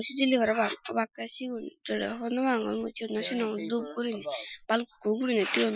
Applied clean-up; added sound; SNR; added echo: classical method Wiener filter.